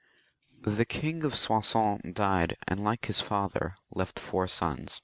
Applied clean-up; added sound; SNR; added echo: none; none; none; none.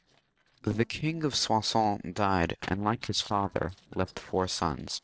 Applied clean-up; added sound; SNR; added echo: neural separator model SepFormer DNS4.